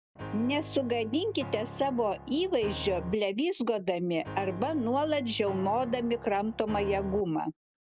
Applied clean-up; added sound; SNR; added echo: none; Piano; 12 dB; none.